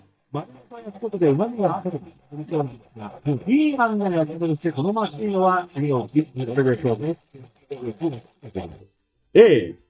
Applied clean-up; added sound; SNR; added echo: neural mask model DeepFilterNet 3.